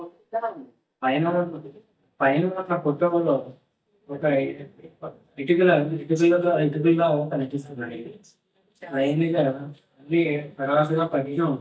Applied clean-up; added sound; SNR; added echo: neural mask model DeepFilterNet 3.